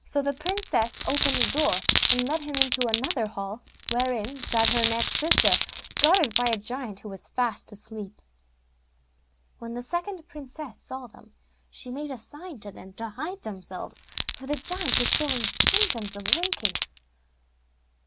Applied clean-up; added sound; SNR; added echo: none; Glass; -3 dB; none.